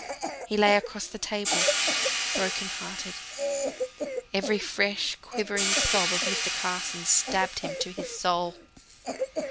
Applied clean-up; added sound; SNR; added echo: none; Cough + Hi-hat; 0 dB; none.